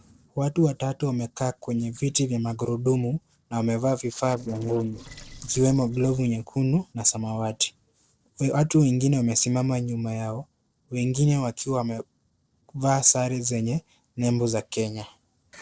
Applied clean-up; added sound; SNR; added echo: neural separator model SepFormer DNS4.